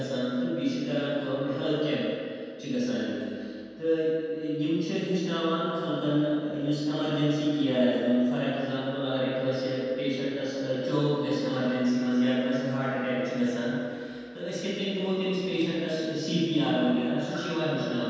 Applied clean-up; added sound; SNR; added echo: none; none; none; reverberation time 2.1 s.